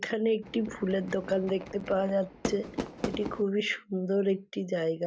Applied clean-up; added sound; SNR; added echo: none; Fireworks; 9 dB; none.